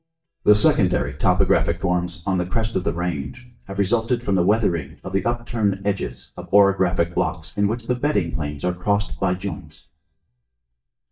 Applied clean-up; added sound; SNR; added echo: neural mask model DeepFilterNet 3.